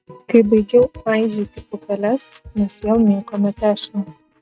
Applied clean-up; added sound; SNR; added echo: neural mask model RNNoise.